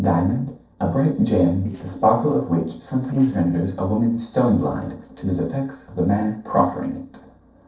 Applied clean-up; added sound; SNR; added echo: neural separator model SepFormer DNS4.